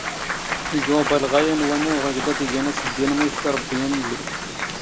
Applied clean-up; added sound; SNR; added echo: none; Applause / Cheering / Clapping + Wind; 4 dB; none.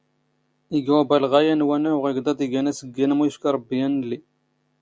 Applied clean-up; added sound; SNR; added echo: none; none; none; none.